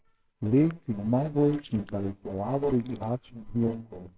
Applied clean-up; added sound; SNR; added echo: neural separator model SepFormer WHAMR!.